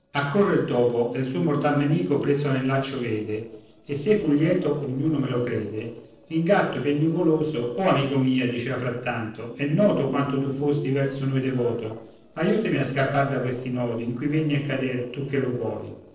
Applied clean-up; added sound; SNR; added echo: neural separator model SepFormer DNS4.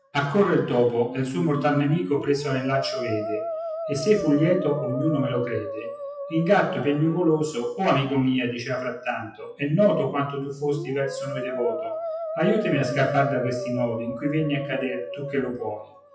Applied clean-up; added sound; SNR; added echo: classical method WPE with log-MMSE.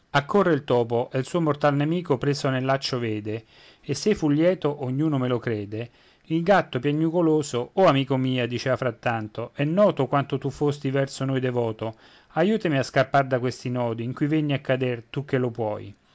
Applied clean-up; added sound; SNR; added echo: none; none; none; none.